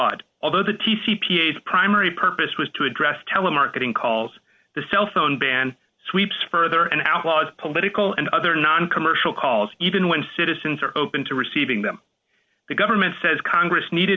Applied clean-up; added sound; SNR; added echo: none; none; none; none.